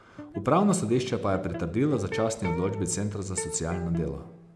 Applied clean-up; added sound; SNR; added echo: none; Electric guitar; 12 dB; none.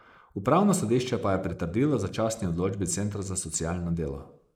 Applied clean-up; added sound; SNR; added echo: neural mask model Resemble Enhance denoiser.